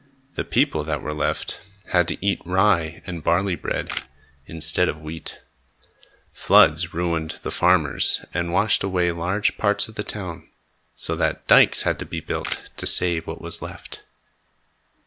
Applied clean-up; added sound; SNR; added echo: none; Camera; 13 dB; none.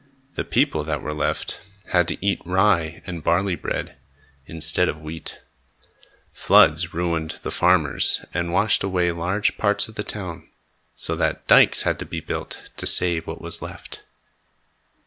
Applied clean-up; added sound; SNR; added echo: none; none; none; none.